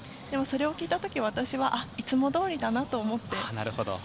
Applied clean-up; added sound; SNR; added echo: none; none; none; none.